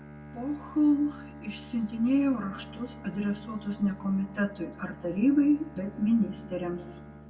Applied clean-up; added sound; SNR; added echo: none; Bowed string instrument; 16 dB; reverberation time 1.5 s.